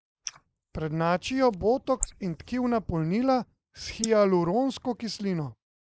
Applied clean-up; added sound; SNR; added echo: neural mask model Resemble Enhance denoiser.